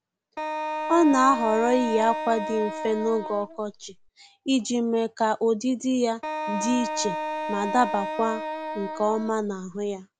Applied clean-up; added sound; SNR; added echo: none; Wind instrument, woodwind instrument; 6 dB; none.